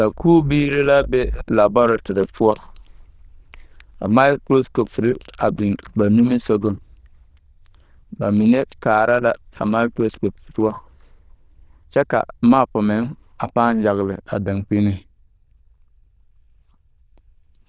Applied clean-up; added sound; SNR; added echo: neural diffusion model UNIVERSE++.